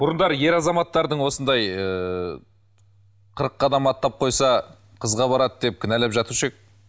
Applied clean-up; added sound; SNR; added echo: none; none; none; none.